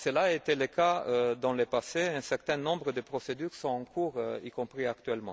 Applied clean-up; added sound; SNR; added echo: none; none; none; none.